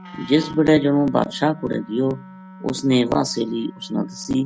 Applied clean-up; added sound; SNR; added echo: none; Wind instrument, woodwind instrument; 19 dB; none.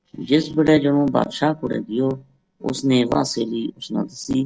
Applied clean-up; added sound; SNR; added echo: neural separator model SepFormer DNS4.